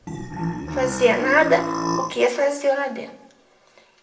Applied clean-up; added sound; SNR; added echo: none; Burping, eructation; 4 dB; reverberation time 0.7 s.